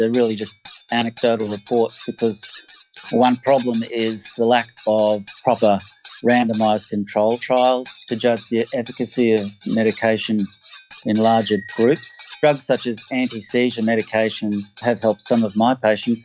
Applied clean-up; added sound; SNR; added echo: classical method log-MMSE.